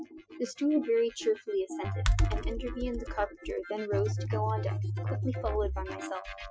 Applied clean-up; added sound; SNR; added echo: classical method Wiener filter.